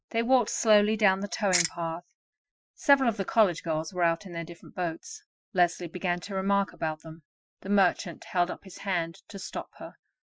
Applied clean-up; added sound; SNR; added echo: classical method Wiener filter.